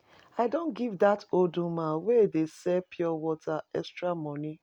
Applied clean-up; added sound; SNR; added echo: none; none; none; none.